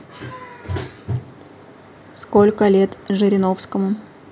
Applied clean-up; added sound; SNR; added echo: none; none; none; none.